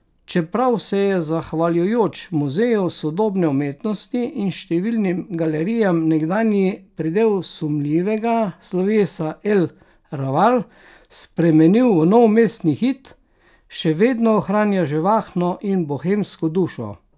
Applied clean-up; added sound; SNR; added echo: none; none; none; none.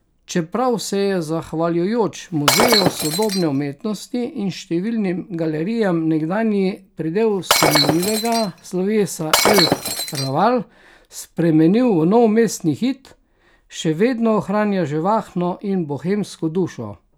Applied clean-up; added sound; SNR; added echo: none; Shatter; 0 dB; none.